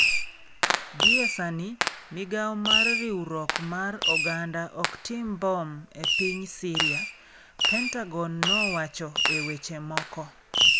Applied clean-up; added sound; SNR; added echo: none; Fireworks; -4 dB; none.